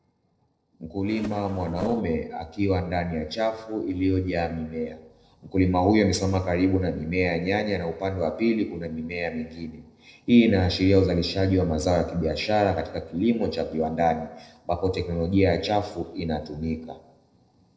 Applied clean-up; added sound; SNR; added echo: neural separator model SepFormer DNS4.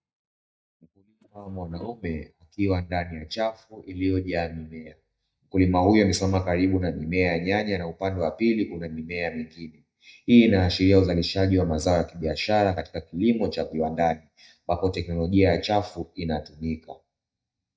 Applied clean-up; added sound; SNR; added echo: neural mask model DeepFilterNet 3.